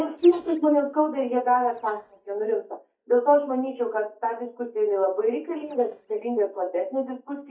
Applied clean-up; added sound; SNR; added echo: neural mask model DeepFilterNet 3.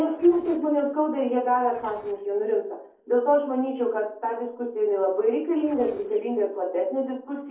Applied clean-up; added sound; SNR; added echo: neural separator model SepFormer DNS4.